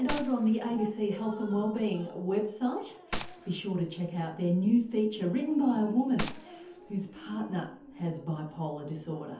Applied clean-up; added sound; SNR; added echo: none; Gunshot, gunfire; 13 dB; reverberation time 0.5 s.